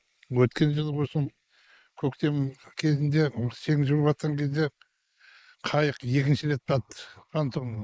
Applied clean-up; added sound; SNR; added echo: neural mask model Resemble Enhance denoiser.